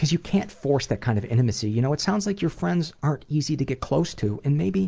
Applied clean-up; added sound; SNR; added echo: none; none; none; none.